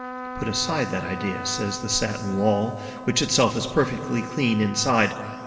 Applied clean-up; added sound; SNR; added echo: none; Trumpet; 11 dB; reverberation time 2.1 s.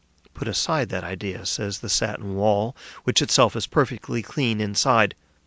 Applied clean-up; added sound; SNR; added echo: none; none; none; none.